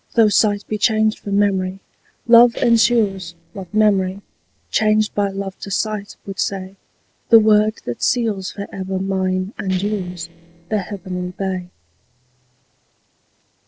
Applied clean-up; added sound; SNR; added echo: neural separator model SepFormer DNS4.